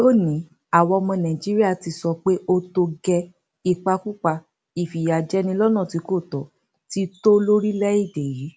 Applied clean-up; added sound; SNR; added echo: none; none; none; none.